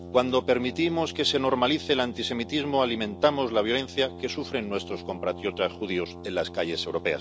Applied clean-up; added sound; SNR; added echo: none; Brass instrument; 14 dB; none.